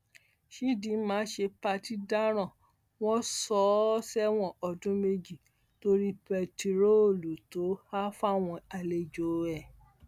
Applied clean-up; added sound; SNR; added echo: none; none; none; none.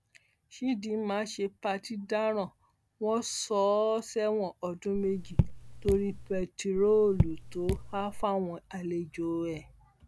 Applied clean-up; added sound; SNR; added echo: none; Raindrop / Drip; 2 dB; none.